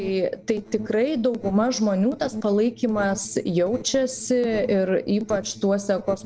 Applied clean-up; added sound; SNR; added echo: neural separator model SepFormer DNS4.